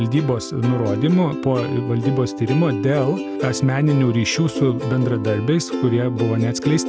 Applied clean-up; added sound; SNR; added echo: none; Plucked string instrument; 7 dB; none.